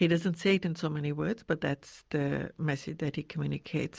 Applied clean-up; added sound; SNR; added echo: none; none; none; none.